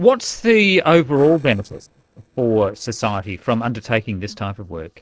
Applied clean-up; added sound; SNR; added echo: neural separator model SepFormer DNS4.